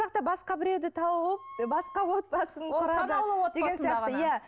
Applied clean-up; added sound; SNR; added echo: none; Wind instrument, woodwind instrument; 19 dB; none.